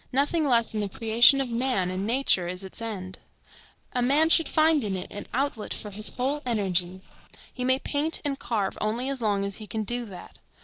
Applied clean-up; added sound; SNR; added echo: neural separator model SepFormer DNS4.